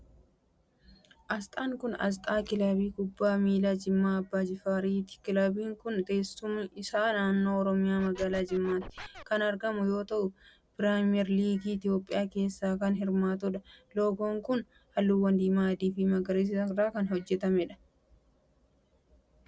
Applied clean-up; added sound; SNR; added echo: none; Scratching (performance technique); 15 dB; none.